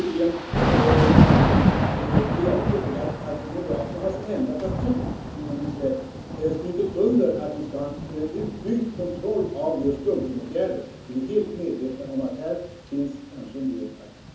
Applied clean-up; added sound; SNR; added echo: none; Thunder / Rain; -2 dB; reverberation time 0.7 s.